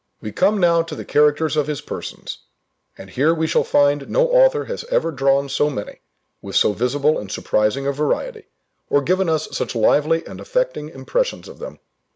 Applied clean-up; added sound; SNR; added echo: none; none; none; none.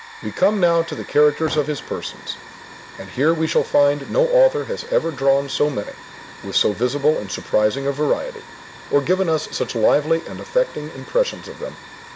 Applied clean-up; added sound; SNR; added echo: none; Hiss / Fire; 18 dB; none.